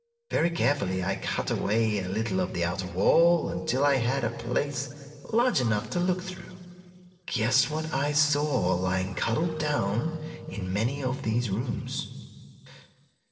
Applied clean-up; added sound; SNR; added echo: neural separator model SepFormer DNS4.